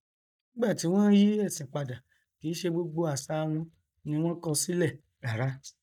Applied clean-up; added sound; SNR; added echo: neural mask model DeepFilterNet 3.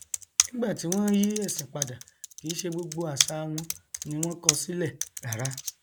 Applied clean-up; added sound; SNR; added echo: none; Computer keyboard; 2 dB; none.